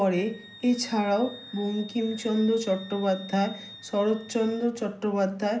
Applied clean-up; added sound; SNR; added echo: none; Wind instrument, woodwind instrument; 19 dB; none.